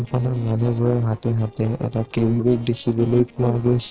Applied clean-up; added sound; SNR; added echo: neural separator model SepFormer DNS4.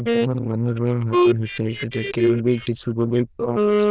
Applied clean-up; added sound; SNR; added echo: neural diffusion model UNIVERSE++.